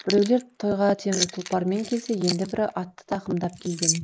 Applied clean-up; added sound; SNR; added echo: neural mask model Resemble Enhance denoiser.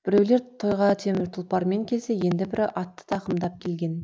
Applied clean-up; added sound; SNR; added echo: none; none; none; none.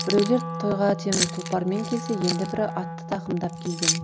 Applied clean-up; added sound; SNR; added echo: none; Keys jangling + Wind instrument, woodwind instrument; 4 dB; none.